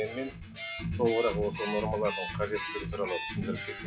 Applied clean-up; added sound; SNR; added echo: classical method WPE with log-MMSE.